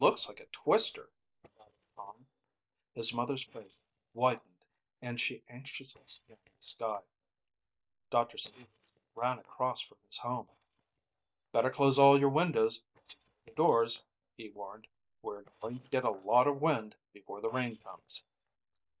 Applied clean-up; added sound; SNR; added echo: neural mask model DeepFilterNet 3.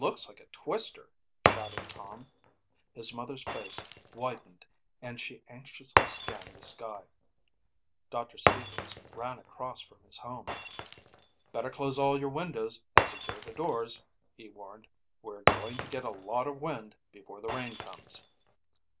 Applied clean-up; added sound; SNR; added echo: none; Shatter; -3 dB; none.